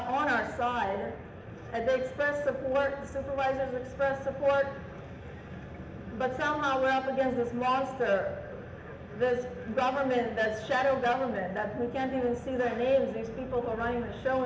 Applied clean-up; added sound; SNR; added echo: none; none; none; reverberation time 0.8 s.